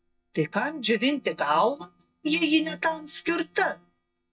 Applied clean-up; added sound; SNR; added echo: neural mask model DeepFilterNet 3.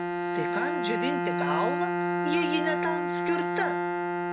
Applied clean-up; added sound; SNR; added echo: none; Bowed string instrument; -4 dB; none.